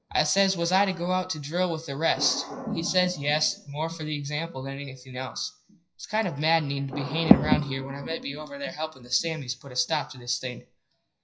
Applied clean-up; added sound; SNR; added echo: classical method WPE with log-MMSE.